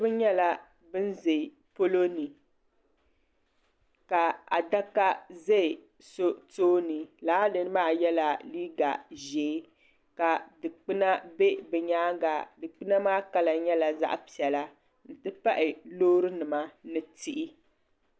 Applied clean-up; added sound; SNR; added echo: none; none; none; none.